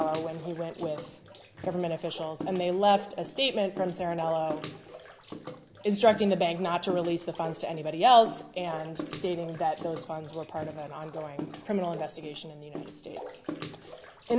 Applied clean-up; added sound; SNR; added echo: none; Bathtub (filling or washing) / Water / Splash, splatter; 13 dB; none.